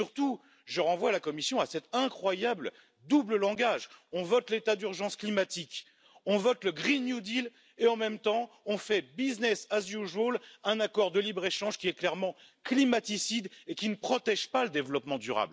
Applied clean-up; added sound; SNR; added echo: none; none; none; none.